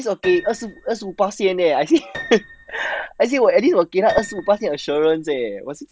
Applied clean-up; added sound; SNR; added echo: none; Piano; 19 dB; none.